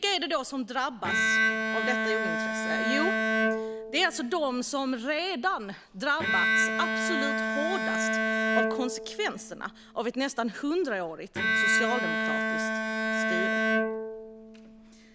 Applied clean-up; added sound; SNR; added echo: none; Bowed string instrument; -3 dB; none.